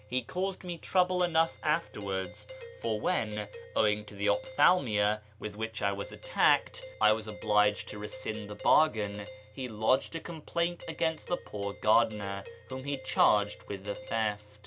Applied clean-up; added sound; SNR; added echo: none; Doorbell; 16 dB; none.